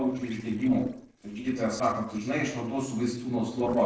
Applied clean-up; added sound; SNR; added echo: neural separator model SepFormer DNS4.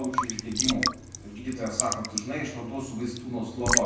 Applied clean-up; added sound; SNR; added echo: none; Raindrop / Drip / Trickle, dribble; -1 dB; reverberation time 0.6 s.